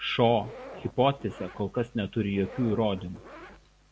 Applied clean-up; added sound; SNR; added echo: none; Zipper (clothing); 18 dB; none.